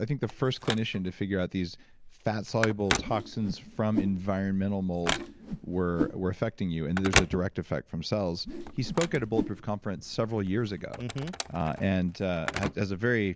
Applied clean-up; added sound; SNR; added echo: none; Whoosh, swoosh, swish + Telephone; 6 dB; none.